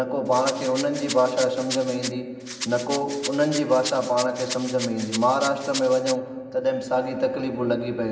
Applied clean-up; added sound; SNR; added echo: none; Rattle; 11 dB; reverberation time 1.3 s.